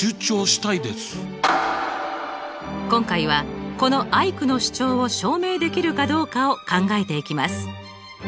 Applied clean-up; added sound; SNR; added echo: none; none; none; none.